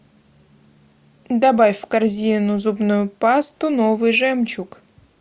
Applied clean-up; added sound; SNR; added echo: none; none; none; none.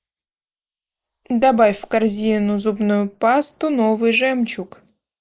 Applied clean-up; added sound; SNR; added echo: neural mask model Resemble Enhance denoiser.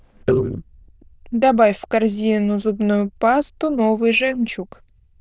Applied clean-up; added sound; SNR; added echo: neural diffusion model UNIVERSE++.